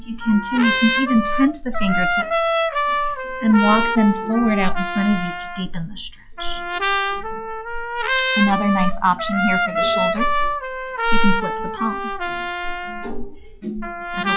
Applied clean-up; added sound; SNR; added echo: classical method log-MMSE.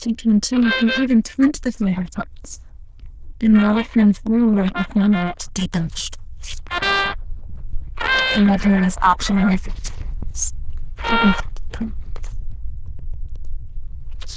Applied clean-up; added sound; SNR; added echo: neural diffusion model UNIVERSE++.